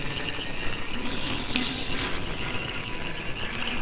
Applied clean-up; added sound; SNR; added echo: neural separator model SepFormer WHAMR!.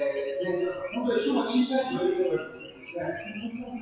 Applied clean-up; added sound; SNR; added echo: classical method WPE with log-MMSE.